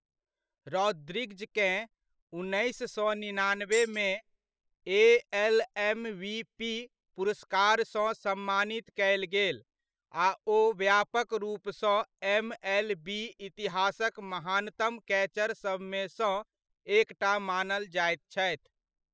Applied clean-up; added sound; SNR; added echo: classical method spectral subtraction.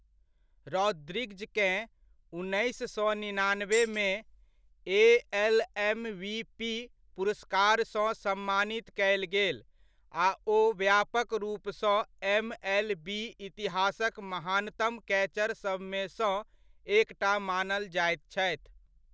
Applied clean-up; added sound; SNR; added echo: none; Tambourine; 15 dB; none.